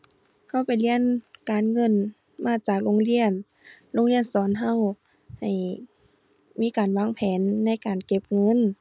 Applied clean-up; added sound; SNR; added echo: none; none; none; none.